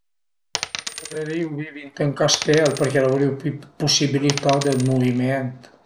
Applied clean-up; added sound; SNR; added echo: none; Coin (dropping); 10 dB; none.